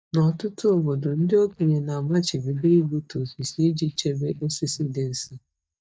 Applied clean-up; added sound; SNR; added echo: neural mask model DeepFilterNet 3.